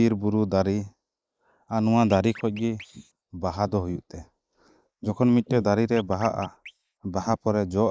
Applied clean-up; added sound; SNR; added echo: neural mask model Resemble Enhance denoiser.